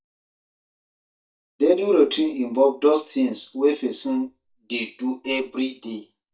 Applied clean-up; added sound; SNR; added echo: neural mask model DeepFilterNet 3.